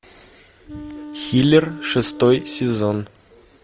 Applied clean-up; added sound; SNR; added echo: none; Wind instrument, woodwind instrument; 15 dB; none.